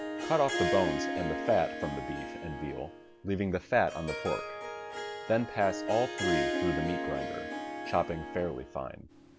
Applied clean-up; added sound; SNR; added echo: none; Harp; 3 dB; none.